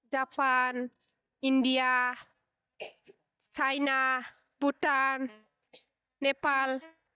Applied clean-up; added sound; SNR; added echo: neural mask model DeepFilterNet 3.